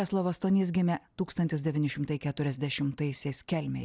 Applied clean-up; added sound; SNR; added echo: none; none; none; none.